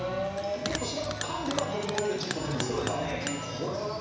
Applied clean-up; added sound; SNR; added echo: none; Bell; 8 dB; reverberation time 1.1 s.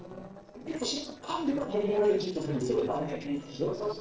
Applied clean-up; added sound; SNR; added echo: neural separator model SepFormer DNS4.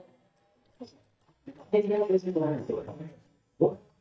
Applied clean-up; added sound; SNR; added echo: neural mask model DeepFilterNet 3.